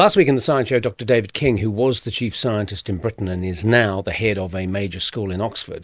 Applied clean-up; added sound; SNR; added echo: none; none; none; none.